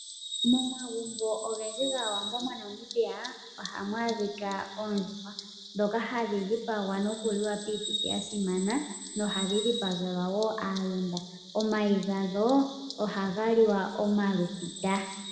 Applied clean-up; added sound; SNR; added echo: none; Bird vocalization, bird call, bird song; 10 dB; reverberation time 1.4 s.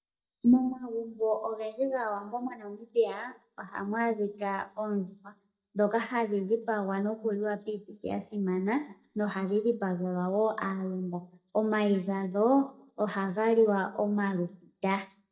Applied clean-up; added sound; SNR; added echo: neural mask model DeepFilterNet 3.